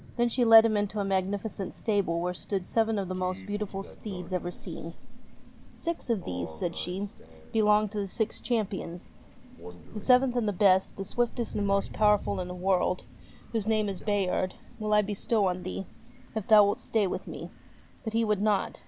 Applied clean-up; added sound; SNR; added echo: none; Crow; 13 dB; none.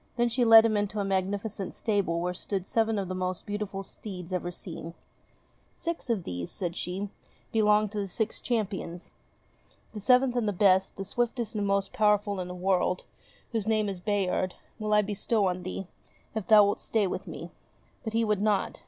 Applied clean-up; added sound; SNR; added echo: none; none; none; none.